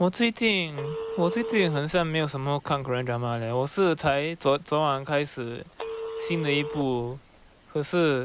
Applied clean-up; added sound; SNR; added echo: none; Telephone; 12 dB; none.